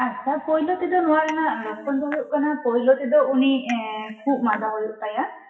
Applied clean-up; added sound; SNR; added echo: classical method WPE with log-MMSE.